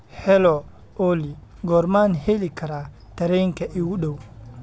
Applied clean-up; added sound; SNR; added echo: none; none; none; none.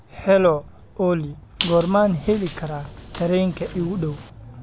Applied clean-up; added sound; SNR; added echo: none; Squeak; 13 dB; none.